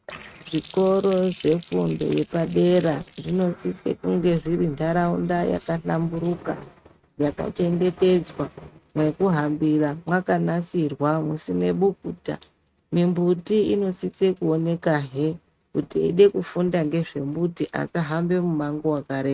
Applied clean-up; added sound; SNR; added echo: neural mask model RNNoise.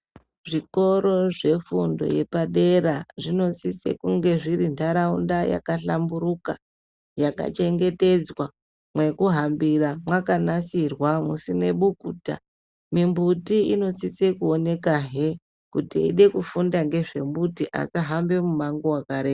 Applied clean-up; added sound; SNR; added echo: none; none; none; none.